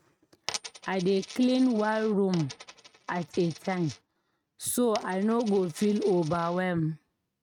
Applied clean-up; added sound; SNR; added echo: neural mask model RNNoise.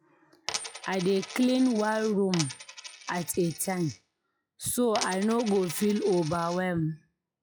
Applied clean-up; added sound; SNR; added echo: classical method log-MMSE.